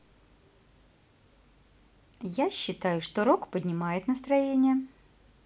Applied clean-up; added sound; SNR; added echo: none; none; none; none.